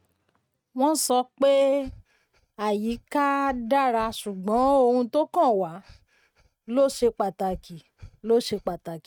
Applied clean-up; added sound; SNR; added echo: neural mask model RNNoise.